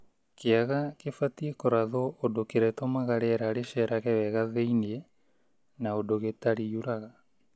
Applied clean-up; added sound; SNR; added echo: none; none; none; none.